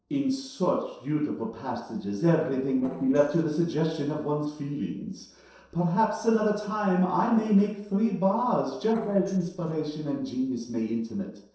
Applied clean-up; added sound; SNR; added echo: neural separator model SepFormer DNS4.